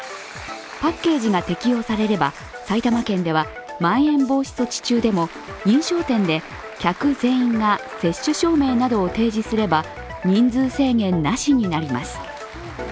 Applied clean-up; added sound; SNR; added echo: none; Applause; 20 dB; none.